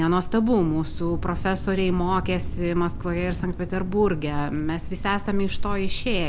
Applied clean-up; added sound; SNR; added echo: none; Thunder; 4 dB; none.